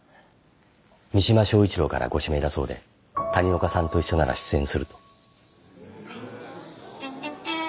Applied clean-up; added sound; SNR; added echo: none; none; none; none.